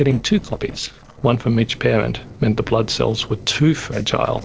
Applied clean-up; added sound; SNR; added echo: neural separator model SepFormer DNS4.